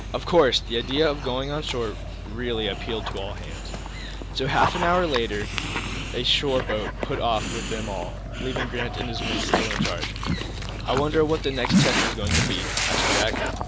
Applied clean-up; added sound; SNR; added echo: none; Dog; 0 dB; none.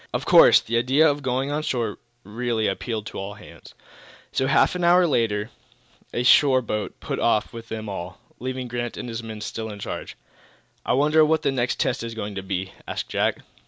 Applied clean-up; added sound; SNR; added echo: none; none; none; none.